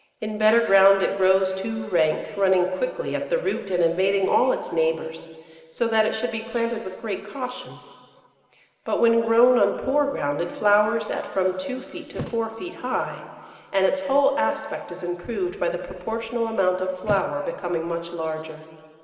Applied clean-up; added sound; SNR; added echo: none; Thump, thud; 16 dB; reverberation time 2.1 s.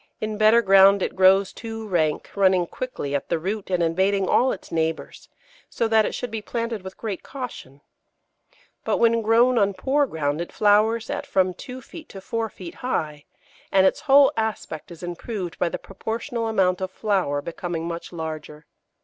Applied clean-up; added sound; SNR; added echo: none; none; none; none.